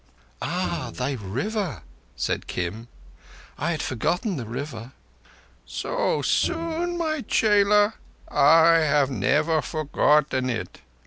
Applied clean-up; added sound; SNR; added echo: none; Bowed string instrument; 18 dB; none.